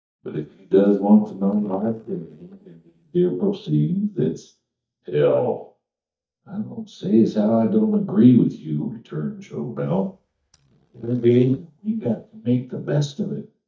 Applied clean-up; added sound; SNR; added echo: neural mask model DeepFilterNet 3.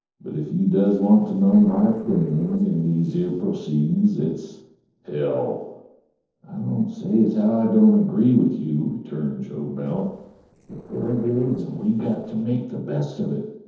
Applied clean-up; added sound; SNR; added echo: neural separator model SepFormer DNS4.